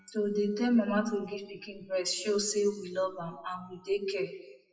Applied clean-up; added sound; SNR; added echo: classical method WPE with log-MMSE.